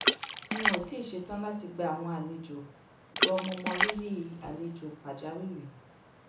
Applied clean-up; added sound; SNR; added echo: none; Water / Splash, splatter; -3 dB; reverberation time 1.0 s.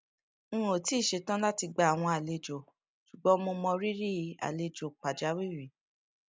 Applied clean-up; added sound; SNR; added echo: none; none; none; none.